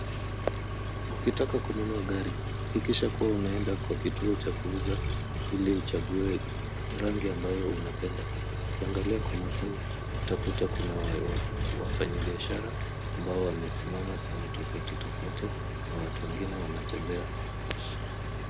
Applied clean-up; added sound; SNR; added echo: none; Engine; -1 dB; none.